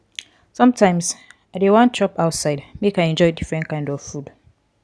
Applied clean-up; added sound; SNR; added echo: none; none; none; none.